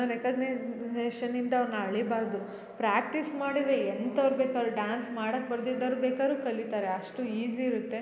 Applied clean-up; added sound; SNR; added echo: none; none; none; none.